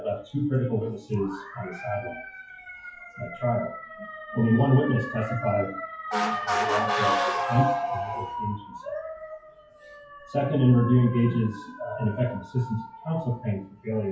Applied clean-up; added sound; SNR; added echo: classical method WPE with log-MMSE.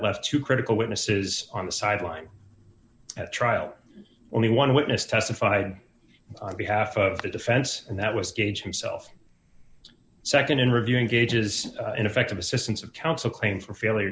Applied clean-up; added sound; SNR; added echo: none; none; none; none.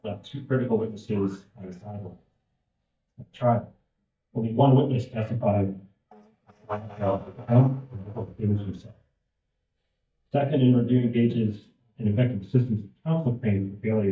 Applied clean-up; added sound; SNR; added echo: neural mask model DeepFilterNet 3.